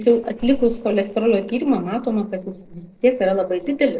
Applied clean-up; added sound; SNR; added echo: neural separator model SepFormer DNS4.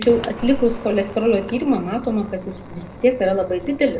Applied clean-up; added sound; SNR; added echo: none; Fire; 13 dB; reverberation time 0.2 s.